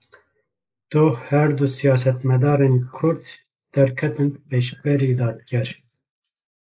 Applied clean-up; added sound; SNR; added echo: neural mask model Resemble Enhance denoiser.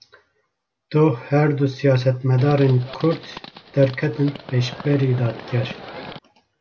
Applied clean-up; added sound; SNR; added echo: none; Livestock, farm animals, working animals; 16 dB; none.